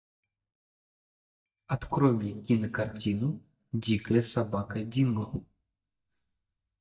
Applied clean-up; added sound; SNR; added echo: neural mask model DeepFilterNet 3.